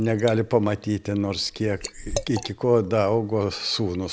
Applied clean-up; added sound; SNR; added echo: none; Liquid; 15 dB; none.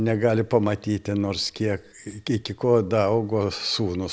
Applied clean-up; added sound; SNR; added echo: none; none; none; none.